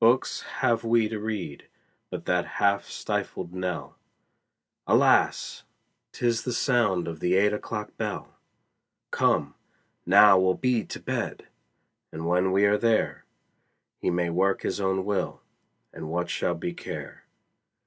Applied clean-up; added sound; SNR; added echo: none; none; none; none.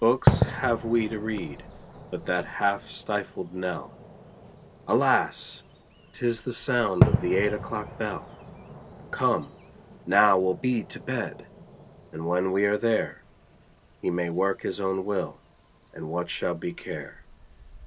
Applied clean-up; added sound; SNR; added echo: none; Fireworks; 5 dB; none.